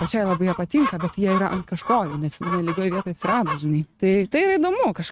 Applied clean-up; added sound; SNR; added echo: neural mask model RNNoise.